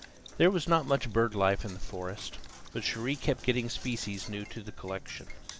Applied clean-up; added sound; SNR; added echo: none; Knock; 19 dB; none.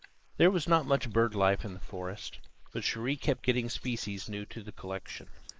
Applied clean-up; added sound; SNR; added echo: neural mask model Resemble Enhance denoiser.